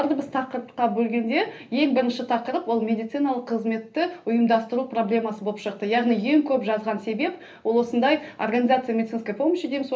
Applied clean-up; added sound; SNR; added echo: none; none; none; reverberation time 0.3 s.